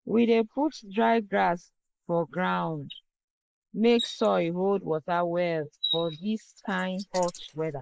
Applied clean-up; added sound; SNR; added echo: neural mask model Resemble Enhance denoiser.